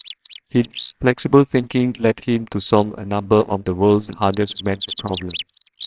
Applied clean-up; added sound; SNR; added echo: neural separator model SepFormer WHAMR!.